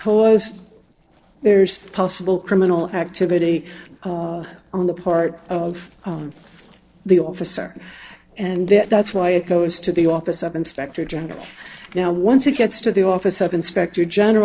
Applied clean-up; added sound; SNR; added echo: neural separator model SepFormer DNS4.